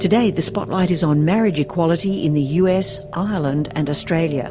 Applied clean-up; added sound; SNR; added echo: none; none; none; none.